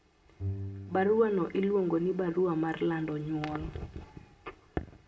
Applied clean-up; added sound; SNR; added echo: none; Bowed string instrument; 13 dB; reverberation time 0.5 s.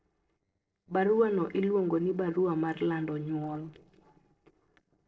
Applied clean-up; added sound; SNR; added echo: neural separator model SepFormer DNS4.